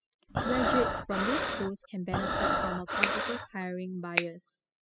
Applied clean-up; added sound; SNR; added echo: classical method spectral subtraction.